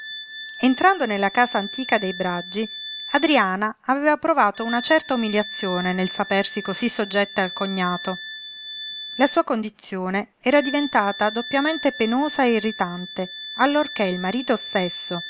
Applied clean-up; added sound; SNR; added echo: none; Wind instrument, woodwind instrument; 12 dB; none.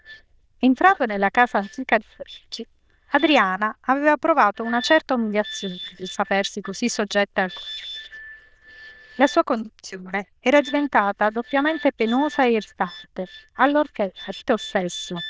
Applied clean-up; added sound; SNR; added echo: neural diffusion model UNIVERSE++.